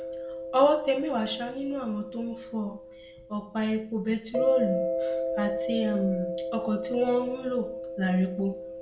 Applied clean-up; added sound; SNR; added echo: none; Mallet percussion; 4 dB; reverberation time 0.4 s.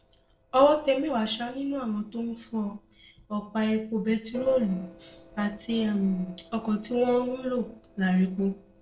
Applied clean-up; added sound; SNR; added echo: neural separator model SepFormer DNS4.